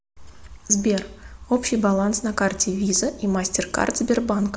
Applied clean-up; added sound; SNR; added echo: none; none; none; none.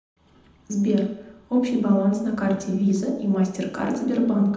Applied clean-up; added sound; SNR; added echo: none; none; none; reverberation time 0.8 s.